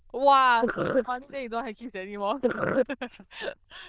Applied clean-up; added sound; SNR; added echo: neural diffusion model UNIVERSE++.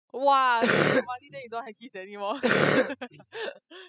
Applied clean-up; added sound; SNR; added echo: classical method spectral subtraction.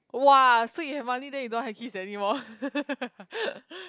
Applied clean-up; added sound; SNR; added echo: none; none; none; none.